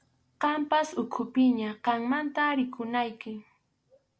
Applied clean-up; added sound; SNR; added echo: none; none; none; none.